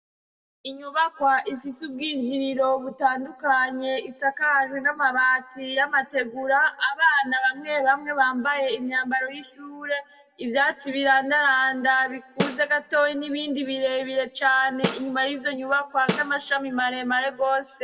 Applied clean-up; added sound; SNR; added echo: none; Snare drum; 8 dB; reverberation time 1.2 s.